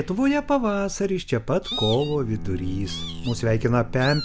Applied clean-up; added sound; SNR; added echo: none; Bowed string instrument; 17 dB; none.